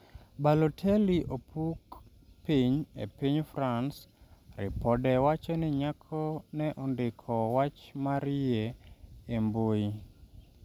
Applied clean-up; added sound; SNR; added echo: none; none; none; none.